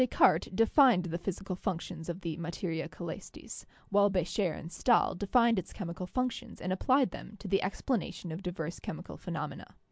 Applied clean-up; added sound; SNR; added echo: none; none; none; none.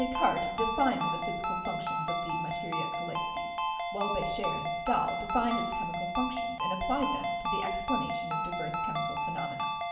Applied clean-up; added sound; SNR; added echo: none; Ringtone; -2 dB; reverberation time 0.8 s.